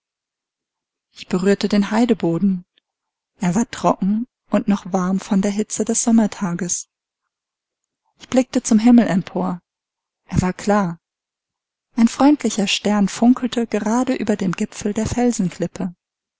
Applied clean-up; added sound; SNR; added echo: none; none; none; none.